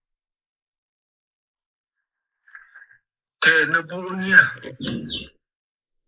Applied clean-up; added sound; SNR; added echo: neural mask model Resemble Enhance denoiser.